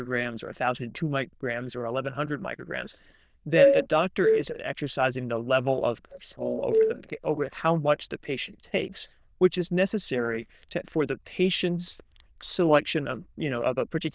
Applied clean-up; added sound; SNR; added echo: neural diffusion model UNIVERSE++.